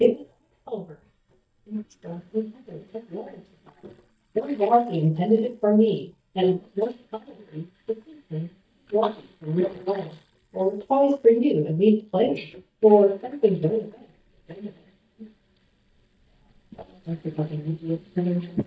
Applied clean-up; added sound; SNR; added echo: neural mask model DeepFilterNet 3.